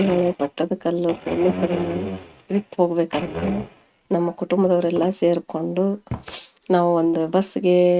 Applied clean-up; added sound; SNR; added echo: neural mask model RNNoise.